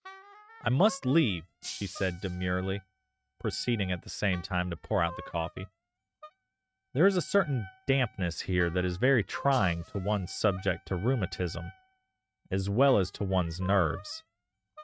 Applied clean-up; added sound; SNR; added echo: neural mask model RNNoise.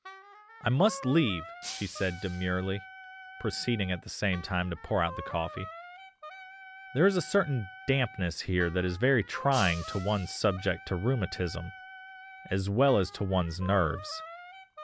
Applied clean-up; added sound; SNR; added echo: none; Shatter + Wind instrument, woodwind instrument; 15 dB; none.